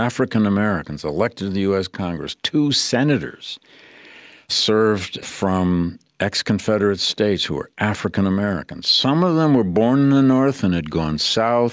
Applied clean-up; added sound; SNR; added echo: none; none; none; none.